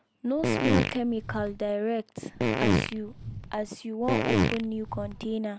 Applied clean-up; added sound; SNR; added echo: none; Fart; -3 dB; none.